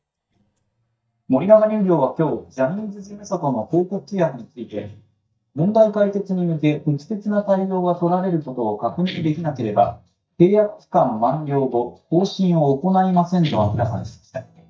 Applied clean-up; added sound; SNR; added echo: neural mask model DeepFilterNet 3.